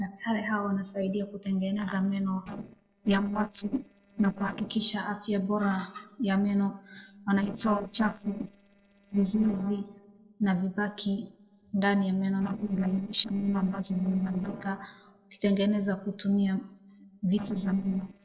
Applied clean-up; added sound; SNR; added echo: neural separator model SepFormer DNS4.